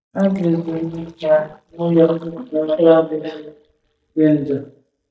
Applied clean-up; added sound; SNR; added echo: neural mask model DeepFilterNet 3.